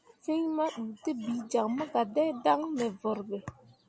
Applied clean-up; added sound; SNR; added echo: none; none; none; none.